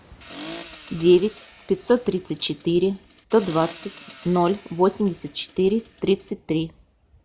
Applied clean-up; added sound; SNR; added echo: none; Accelerating, revving, vroom; 19 dB; none.